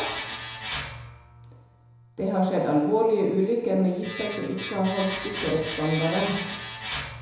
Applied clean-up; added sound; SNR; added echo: none; Domestic sounds, home sounds; 9 dB; reverberation time 1.0 s.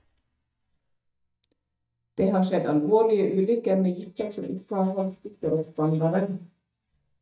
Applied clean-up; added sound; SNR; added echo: neural mask model DeepFilterNet 3.